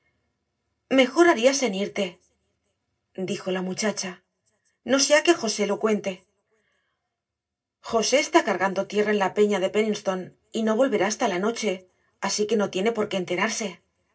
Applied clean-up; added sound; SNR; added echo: none; none; none; reverberation time 0.4 s.